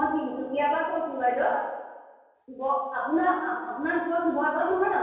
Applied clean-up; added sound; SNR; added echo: none; none; none; reverberation time 1.2 s.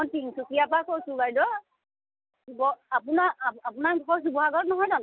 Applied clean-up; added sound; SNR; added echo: none; none; none; none.